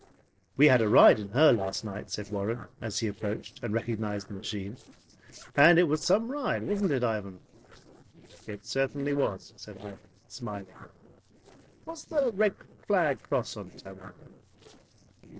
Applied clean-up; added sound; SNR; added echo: neural separator model SepFormer DNS4.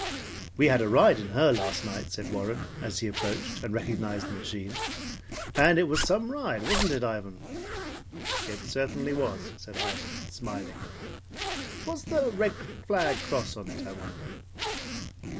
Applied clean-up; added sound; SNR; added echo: none; Zipper (clothing); 6 dB; none.